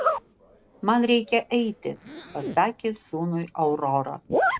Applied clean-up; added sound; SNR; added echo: none; Zipper (clothing); 5 dB; none.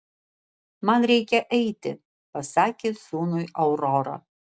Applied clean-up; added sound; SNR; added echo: none; none; none; none.